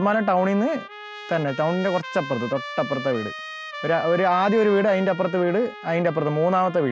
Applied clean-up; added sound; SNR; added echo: none; Trumpet; 13 dB; none.